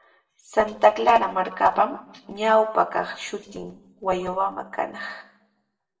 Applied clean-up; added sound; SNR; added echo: neural separator model SepFormer DNS4.